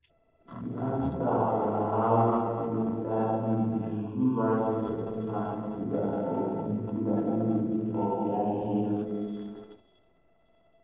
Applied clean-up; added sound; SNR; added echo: neural separator model SepFormer DNS4.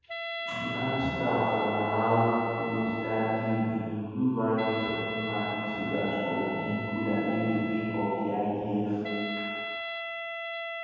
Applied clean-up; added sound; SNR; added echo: none; Wind instrument, woodwind instrument; 7 dB; reverberation time 2.1 s.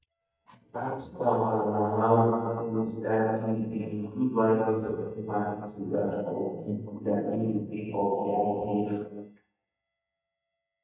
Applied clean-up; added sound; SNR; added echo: neural mask model DeepFilterNet 3.